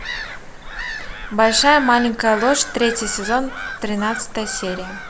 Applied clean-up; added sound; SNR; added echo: none; Gull, seagull / Bird vocalization, bird call, bird song; 9 dB; none.